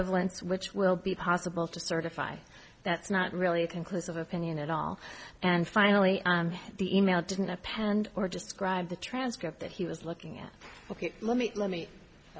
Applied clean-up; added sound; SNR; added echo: none; none; none; none.